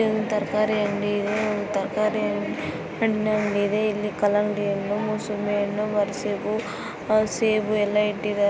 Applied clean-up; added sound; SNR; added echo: none; none; none; none.